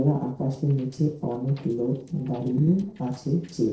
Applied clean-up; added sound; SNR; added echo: neural separator model SepFormer DNS4.